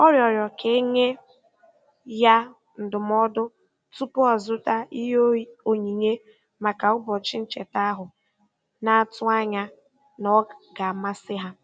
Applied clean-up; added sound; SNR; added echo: none; none; none; none.